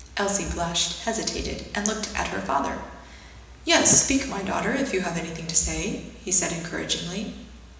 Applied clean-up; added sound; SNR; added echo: none; Car; 13 dB; reverberation time 1.0 s.